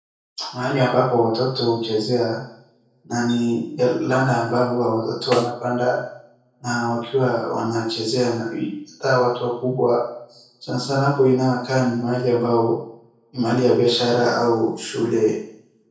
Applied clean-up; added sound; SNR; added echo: none; Snare drum; 13 dB; reverberation time 0.6 s.